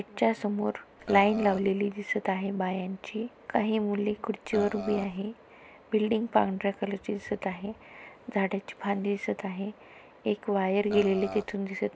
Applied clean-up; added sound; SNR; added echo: none; Burping, eructation; 9 dB; none.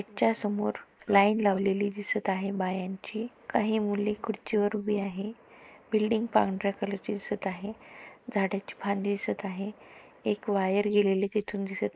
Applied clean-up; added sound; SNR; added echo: neural mask model Resemble Enhance denoiser.